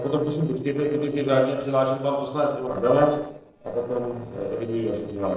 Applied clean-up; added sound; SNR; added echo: neural separator model SepFormer DNS4.